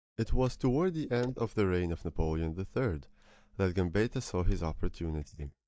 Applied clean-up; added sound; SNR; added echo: neural mask model DeepFilterNet 3.